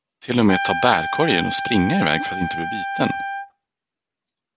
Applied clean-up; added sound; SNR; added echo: none; Trumpet; 4 dB; none.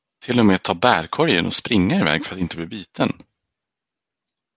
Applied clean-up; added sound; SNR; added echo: none; none; none; none.